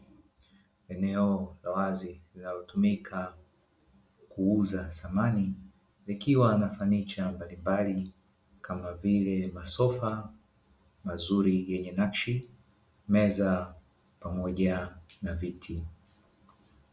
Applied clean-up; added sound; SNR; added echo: none; none; none; none.